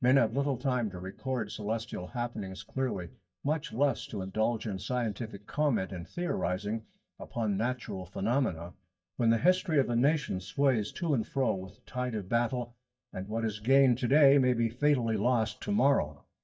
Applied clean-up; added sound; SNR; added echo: neural mask model DeepFilterNet 3.